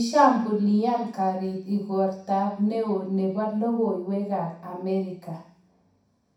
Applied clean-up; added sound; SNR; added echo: none; none; none; reverberation time 0.6 s.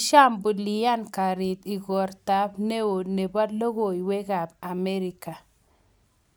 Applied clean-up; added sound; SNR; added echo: none; none; none; none.